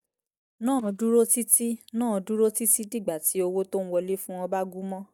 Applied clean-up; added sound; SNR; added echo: neural mask model DeepFilterNet 3.